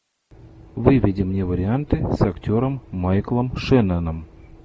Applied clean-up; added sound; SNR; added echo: none; none; none; none.